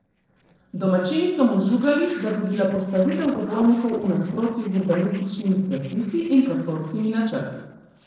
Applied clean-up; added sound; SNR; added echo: neural separator model SepFormer DNS4.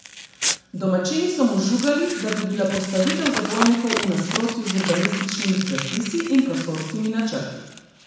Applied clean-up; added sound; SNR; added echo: none; Crumpling, crinkling; 7 dB; reverberation time 1.1 s.